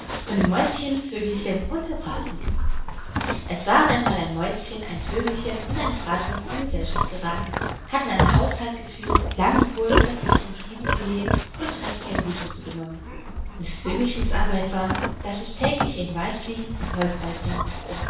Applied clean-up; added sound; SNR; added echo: none; Livestock, farm animals, working animals; -2 dB; reverberation time 0.7 s.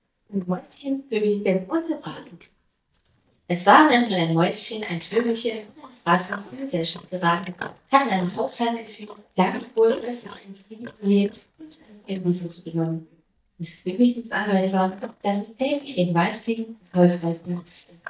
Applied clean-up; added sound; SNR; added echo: neural mask model DeepFilterNet 3.